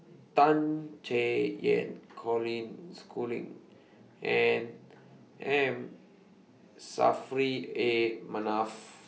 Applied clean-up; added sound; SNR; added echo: none; none; none; none.